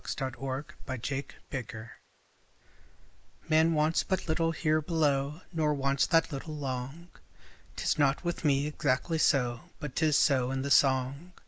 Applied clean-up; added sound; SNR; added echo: neural mask model Resemble Enhance denoiser.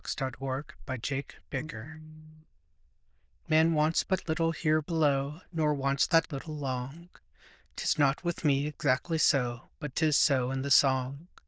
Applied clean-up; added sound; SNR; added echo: neural diffusion model UNIVERSE++.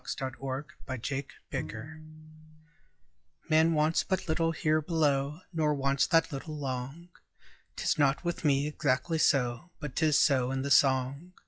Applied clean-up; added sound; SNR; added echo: classical method log-MMSE.